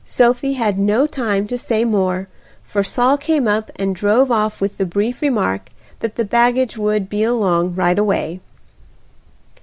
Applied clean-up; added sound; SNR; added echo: none; none; none; none.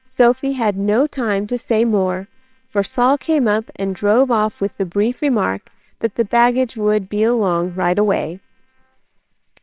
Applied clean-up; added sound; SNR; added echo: neural separator model SepFormer WHAMR!.